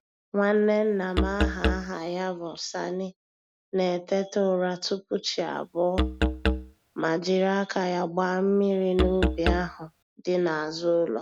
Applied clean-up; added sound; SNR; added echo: none; Musical instrument; 2 dB; none.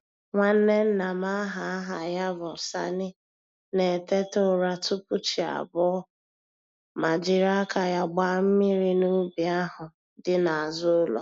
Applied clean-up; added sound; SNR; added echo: none; none; none; none.